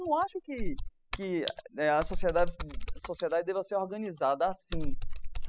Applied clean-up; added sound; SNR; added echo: classical method spectral subtraction.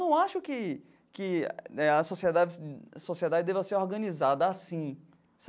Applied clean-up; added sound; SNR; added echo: none; none; none; none.